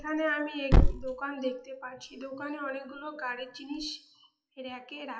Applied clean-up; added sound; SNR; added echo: classical method WPE with log-MMSE.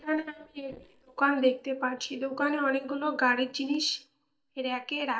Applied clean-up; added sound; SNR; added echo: neural mask model DeepFilterNet 3.